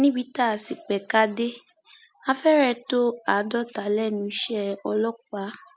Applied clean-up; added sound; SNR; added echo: none; none; none; none.